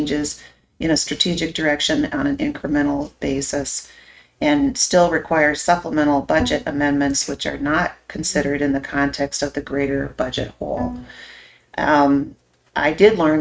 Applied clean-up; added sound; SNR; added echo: neural mask model RNNoise.